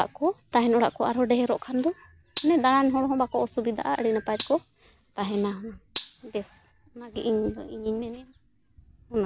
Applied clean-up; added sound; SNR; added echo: none; Gunshot, gunfire; 17 dB; none.